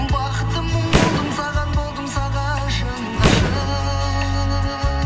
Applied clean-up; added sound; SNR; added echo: none; Fireworks; 4 dB; reverberation time 0.7 s.